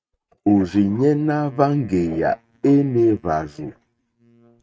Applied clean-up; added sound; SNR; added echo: neural mask model RNNoise.